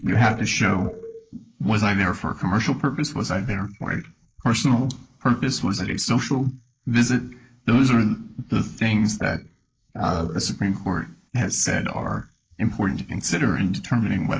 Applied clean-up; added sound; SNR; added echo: neural mask model Resemble Enhance denoiser.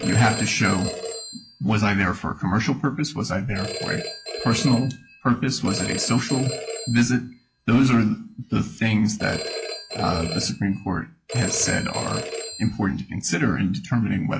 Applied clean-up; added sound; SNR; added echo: classical method log-MMSE.